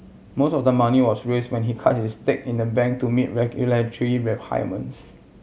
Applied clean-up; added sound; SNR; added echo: none; none; none; none.